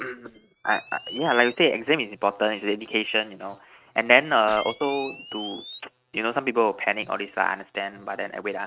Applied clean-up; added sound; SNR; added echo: neural mask model RNNoise.